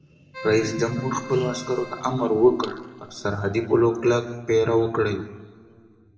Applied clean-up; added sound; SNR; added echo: none; Keyboard (musical); 18 dB; reverberation time 1.6 s.